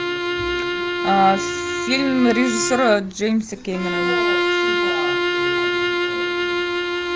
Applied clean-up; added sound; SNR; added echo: none; Bowed string instrument; -1 dB; none.